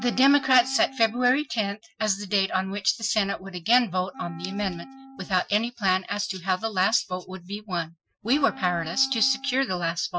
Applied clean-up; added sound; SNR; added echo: classical method Wiener filter.